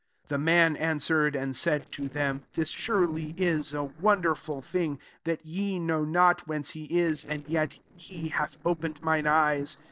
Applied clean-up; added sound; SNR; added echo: neural separator model SepFormer DNS4.